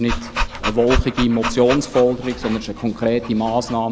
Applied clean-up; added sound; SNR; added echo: none; Dog; 6 dB; none.